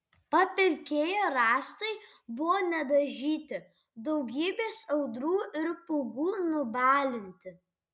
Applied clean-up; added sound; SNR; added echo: none; none; none; none.